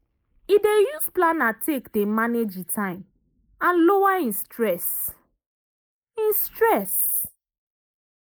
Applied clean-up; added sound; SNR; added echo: neural mask model Resemble Enhance denoiser.